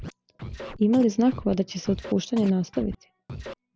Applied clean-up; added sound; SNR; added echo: none; Scratching (performance technique); 14 dB; none.